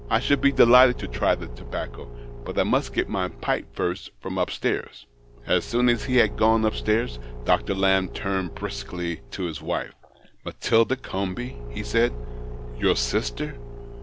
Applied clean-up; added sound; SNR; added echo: none; Engine / Car; 10 dB; none.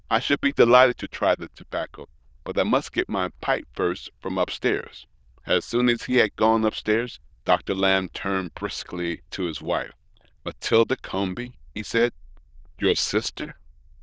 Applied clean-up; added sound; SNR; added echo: neural diffusion model UNIVERSE++.